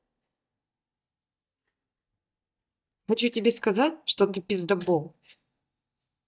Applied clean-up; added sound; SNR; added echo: neural mask model DeepFilterNet 3.